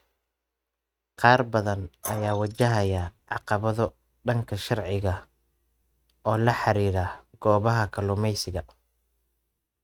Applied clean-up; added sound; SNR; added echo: neural mask model RNNoise.